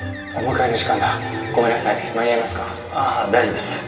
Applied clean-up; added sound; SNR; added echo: none; Bird; 18 dB; reverberation time 2.7 s.